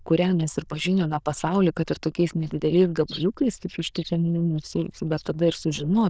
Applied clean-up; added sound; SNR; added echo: neural diffusion model UNIVERSE++.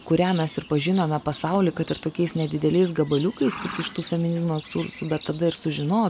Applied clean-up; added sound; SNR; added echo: none; Livestock, farm animals, working animals; 16 dB; none.